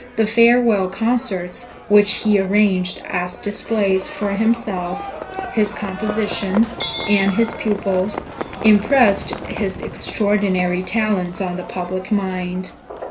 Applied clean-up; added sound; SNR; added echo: none; Livestock, farm animals, working animals; 12 dB; reverberation time 0.4 s.